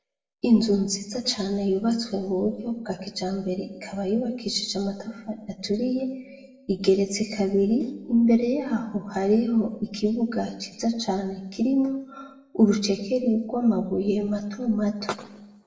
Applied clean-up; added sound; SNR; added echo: none; none; none; reverberation time 0.6 s.